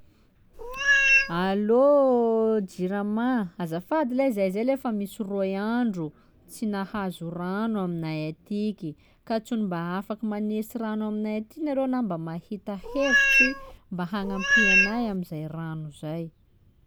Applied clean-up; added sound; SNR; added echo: none; Meow; -5 dB; none.